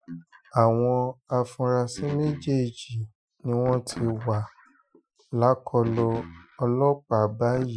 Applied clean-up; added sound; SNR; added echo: classical method Wiener filter.